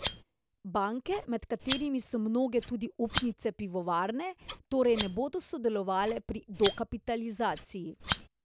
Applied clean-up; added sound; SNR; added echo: none; Scissors; 2 dB; none.